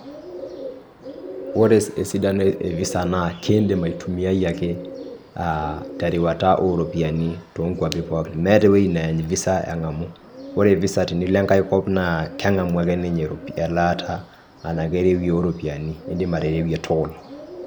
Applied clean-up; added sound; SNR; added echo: none; Bird; 15 dB; none.